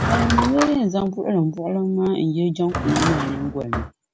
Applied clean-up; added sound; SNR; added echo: none; Drawer open or close / Wood; 4 dB; none.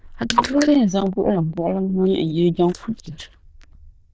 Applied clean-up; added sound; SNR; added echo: neural diffusion model UNIVERSE++.